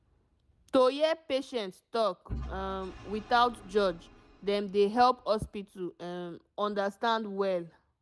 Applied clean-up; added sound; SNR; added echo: none; Engine / Vehicle; 18 dB; none.